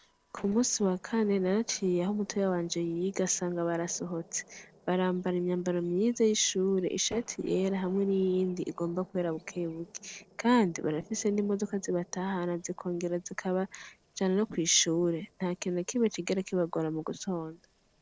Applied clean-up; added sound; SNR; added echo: neural separator model SepFormer DNS4.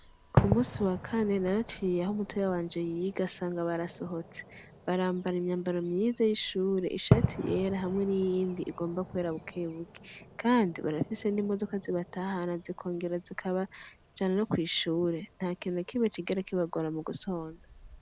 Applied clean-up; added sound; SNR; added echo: none; Fireworks; 7 dB; none.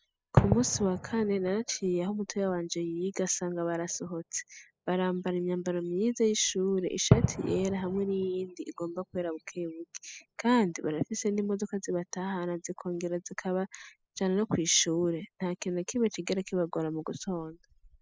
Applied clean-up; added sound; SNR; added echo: classical method spectral subtraction.